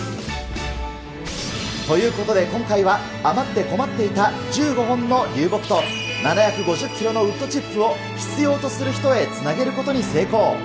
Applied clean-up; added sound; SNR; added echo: none; Bowed string instrument; 15 dB; none.